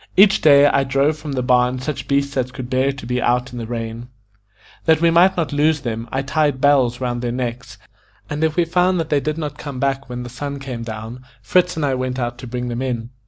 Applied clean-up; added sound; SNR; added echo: none; none; none; none.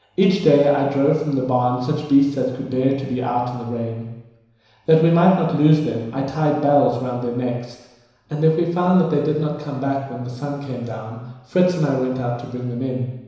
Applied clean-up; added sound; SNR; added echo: none; none; none; reverberation time 1.0 s.